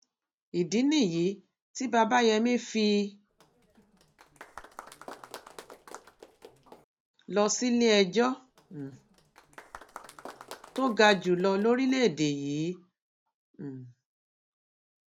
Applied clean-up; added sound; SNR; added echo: none; Applause; 20 dB; none.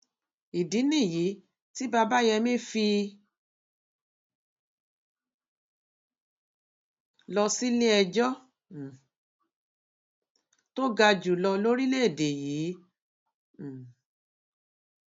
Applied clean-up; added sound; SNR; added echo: none; none; none; none.